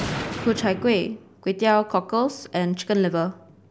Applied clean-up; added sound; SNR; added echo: none; Gunshot, gunfire; 12 dB; none.